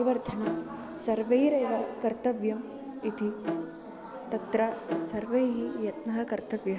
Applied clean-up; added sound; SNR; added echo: none; Bowed string instrument; 9 dB; none.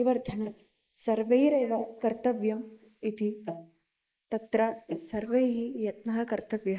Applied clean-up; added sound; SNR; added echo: neural mask model Resemble Enhance denoiser.